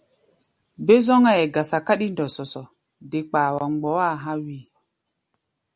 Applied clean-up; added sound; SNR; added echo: none; none; none; none.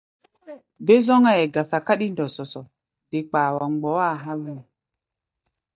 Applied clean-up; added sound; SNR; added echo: neural mask model DeepFilterNet 3.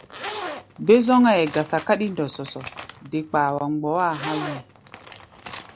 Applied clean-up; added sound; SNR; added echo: none; Zipper (clothing); 15 dB; none.